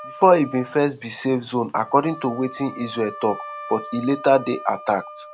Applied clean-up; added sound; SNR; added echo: none; Wind instrument, woodwind instrument; 16 dB; none.